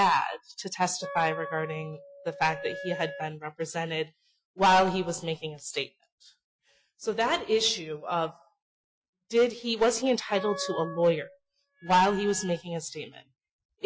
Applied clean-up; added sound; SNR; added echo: classical method Wiener filter.